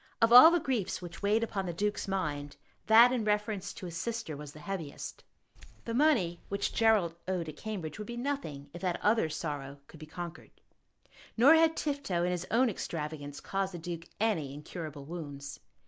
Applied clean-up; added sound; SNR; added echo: neural mask model DeepFilterNet 3.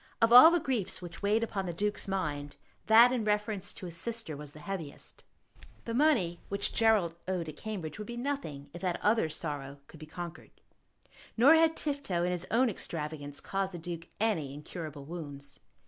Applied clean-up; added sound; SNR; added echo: none; Keys jangling; 16 dB; none.